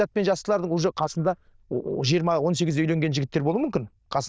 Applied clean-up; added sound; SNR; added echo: neural diffusion model UNIVERSE++.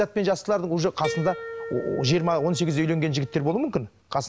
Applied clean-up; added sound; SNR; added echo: none; Harp; 12 dB; none.